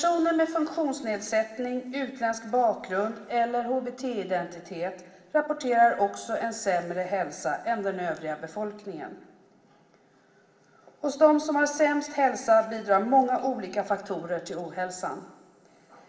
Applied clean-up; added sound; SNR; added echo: none; none; none; reverberation time 2.3 s.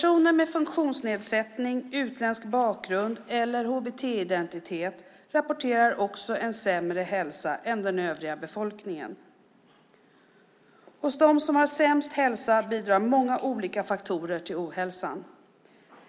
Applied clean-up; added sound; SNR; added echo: none; none; none; none.